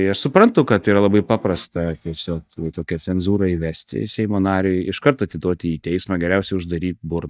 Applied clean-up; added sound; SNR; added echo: neural mask model DeepFilterNet 3.